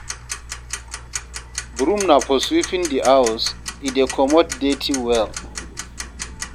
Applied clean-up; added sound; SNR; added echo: none; Tick-tock; 11 dB; none.